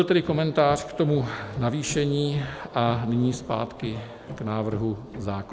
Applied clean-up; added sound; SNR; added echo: none; Hammer; 17 dB; none.